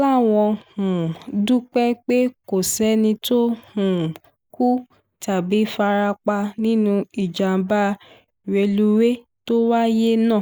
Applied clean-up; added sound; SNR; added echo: neural mask model Resemble Enhance denoiser.